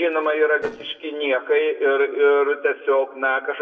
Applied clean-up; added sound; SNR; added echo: neural separator model SepFormer DNS4.